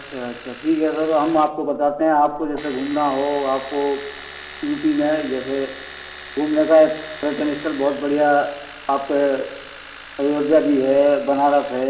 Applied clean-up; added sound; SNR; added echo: none; Domestic sounds, home sounds; 15 dB; reverberation time 1.4 s.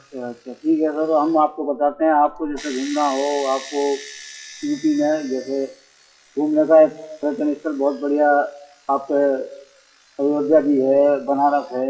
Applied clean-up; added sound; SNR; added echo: classical method WPE with log-MMSE.